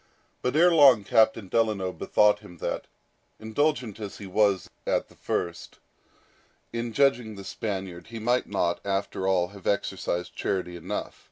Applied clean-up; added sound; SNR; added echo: none; none; none; none.